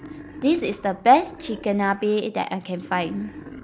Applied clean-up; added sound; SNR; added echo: none; Wild animals; 17 dB; none.